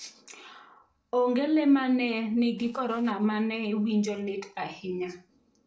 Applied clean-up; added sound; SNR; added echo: neural separator model SepFormer DNS4.